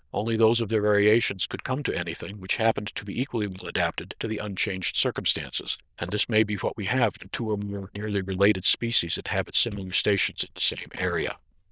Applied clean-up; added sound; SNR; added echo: neural diffusion model UNIVERSE++.